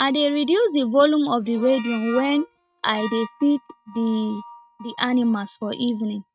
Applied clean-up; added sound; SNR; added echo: neural mask model RNNoise.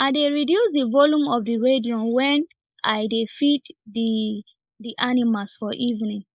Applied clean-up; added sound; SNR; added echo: neural mask model Resemble Enhance denoiser.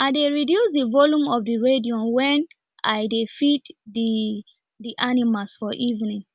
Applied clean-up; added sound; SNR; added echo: none; none; none; none.